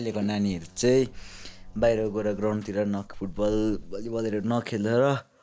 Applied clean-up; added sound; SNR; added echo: none; Boat, Water vehicle; 13 dB; none.